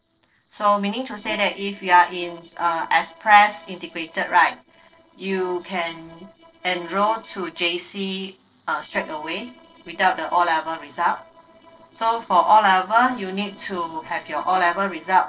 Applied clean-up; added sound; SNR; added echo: neural separator model SepFormer DNS4.